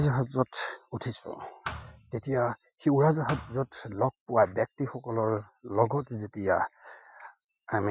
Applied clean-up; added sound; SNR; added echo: classical method Wiener filter.